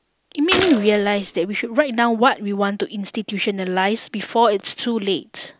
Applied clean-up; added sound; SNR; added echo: none; Gunshot, gunfire; 5 dB; none.